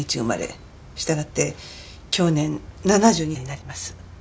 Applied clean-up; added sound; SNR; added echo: none; none; none; none.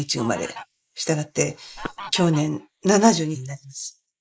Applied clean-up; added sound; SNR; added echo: neural mask model Resemble Enhance denoiser.